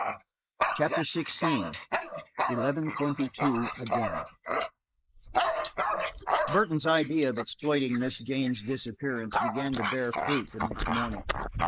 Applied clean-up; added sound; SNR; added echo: neural mask model Resemble Enhance denoiser.